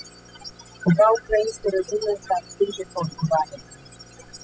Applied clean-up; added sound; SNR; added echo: classical method spectral subtraction.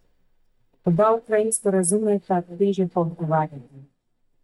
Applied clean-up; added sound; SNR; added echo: neural mask model DeepFilterNet 3.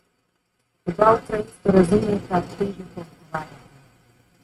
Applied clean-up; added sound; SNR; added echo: neural mask model RNNoise.